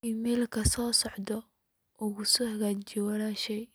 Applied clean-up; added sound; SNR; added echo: none; none; none; none.